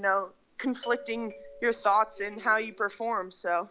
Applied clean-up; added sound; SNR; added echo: none; Doorbell; 18 dB; none.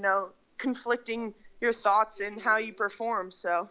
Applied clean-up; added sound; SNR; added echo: none; none; none; none.